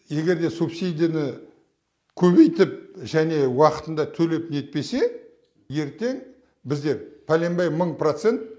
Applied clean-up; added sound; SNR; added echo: none; none; none; none.